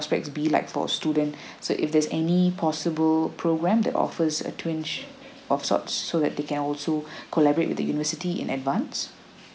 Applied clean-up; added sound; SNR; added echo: none; none; none; none.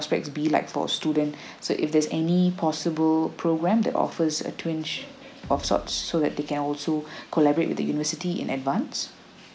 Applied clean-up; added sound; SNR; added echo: none; Bass drum; 18 dB; none.